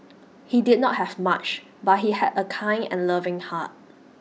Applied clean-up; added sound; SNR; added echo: none; none; none; none.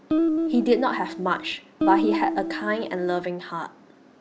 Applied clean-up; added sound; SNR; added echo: none; Guitar; 0 dB; none.